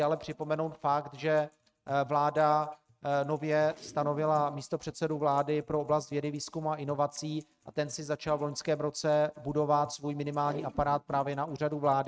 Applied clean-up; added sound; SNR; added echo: neural mask model RNNoise.